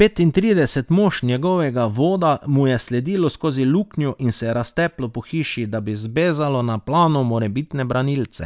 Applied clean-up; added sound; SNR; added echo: none; none; none; none.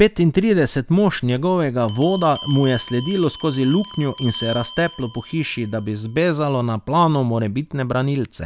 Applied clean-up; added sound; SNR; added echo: none; Bell; 19 dB; none.